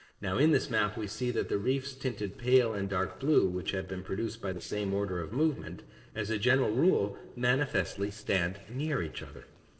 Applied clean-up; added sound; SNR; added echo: neural separator model SepFormer DNS4.